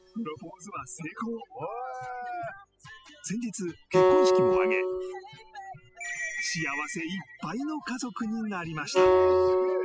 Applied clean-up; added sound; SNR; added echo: classical method spectral subtraction.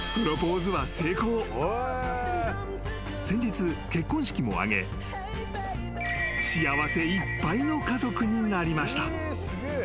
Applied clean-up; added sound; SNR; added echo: none; none; none; none.